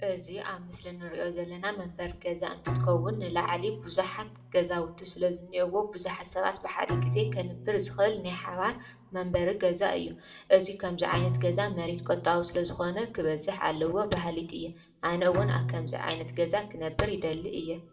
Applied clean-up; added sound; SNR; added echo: none; Bowed string instrument; 7 dB; reverberation time 0.4 s.